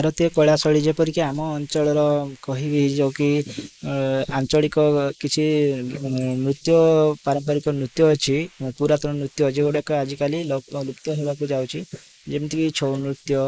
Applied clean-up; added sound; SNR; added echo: neural mask model Resemble Enhance denoiser.